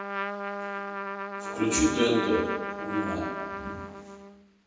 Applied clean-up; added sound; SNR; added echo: none; Trumpet; 4 dB; reverberation time 1.1 s.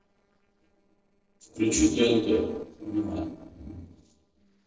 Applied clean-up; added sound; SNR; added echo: neural separator model SepFormer DNS4.